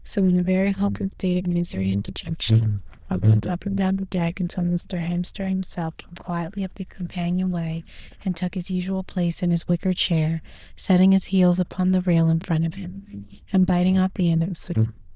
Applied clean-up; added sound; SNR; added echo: neural diffusion model UNIVERSE++.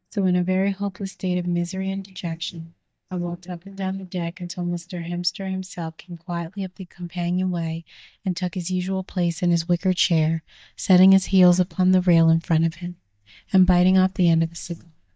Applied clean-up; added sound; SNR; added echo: neural mask model DeepFilterNet 3.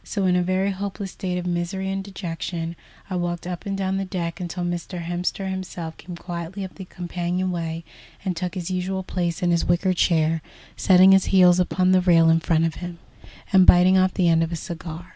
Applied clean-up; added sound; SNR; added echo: none; none; none; none.